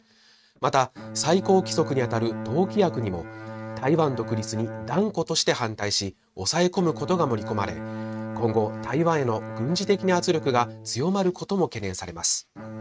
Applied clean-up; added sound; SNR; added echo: neural mask model RNNoise.